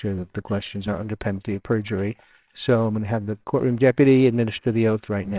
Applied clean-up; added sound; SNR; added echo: neural separator model SepFormer WHAMR!.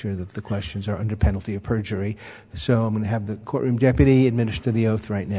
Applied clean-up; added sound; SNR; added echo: none; none; none; none.